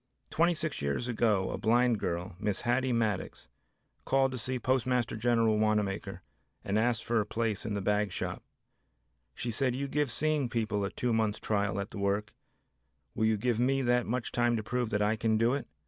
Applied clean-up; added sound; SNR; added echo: none; none; none; none.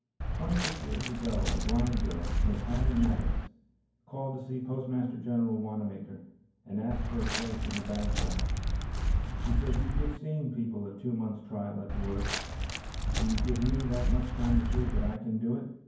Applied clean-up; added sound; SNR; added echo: none; Walk, footsteps; -4 dB; reverberation time 0.9 s.